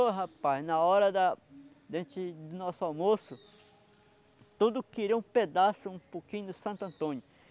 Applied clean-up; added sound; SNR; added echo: none; none; none; none.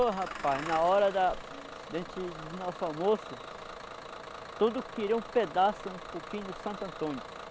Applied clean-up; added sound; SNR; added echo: none; Engine starting / Bus; 11 dB; none.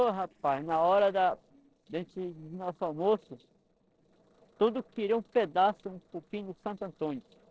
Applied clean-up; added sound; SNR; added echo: neural separator model SepFormer DNS4.